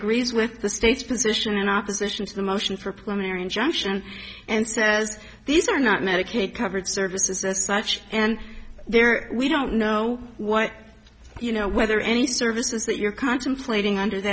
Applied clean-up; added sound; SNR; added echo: none; none; none; none.